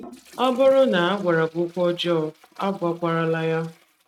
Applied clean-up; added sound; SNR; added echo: neural mask model RNNoise.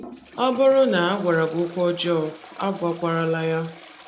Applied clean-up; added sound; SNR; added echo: none; Toilet flush; 19 dB; none.